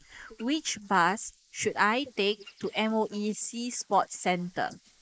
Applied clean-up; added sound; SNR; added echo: neural mask model Resemble Enhance denoiser.